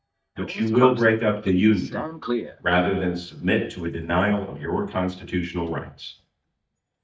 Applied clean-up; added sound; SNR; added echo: neural mask model DeepFilterNet 3.